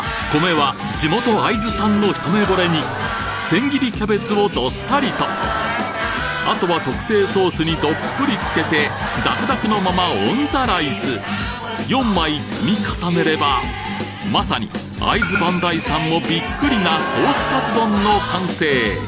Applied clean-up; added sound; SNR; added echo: none; Wind instrument, woodwind instrument; 12 dB; none.